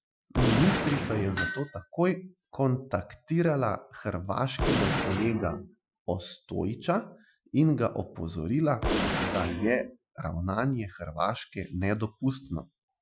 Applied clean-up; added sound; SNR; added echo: classical method Wiener filter.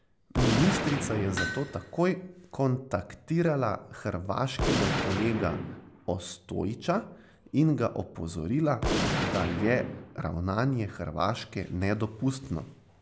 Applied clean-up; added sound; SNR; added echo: none; Hammer + Gunshot, gunfire; 5 dB; none.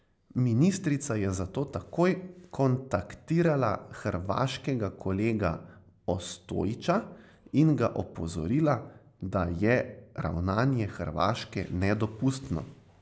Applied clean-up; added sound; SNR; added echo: none; none; none; none.